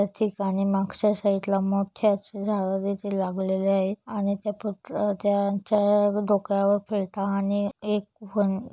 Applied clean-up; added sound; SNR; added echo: none; none; none; none.